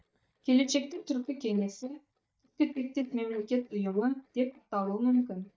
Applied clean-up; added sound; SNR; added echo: neural mask model DeepFilterNet 3.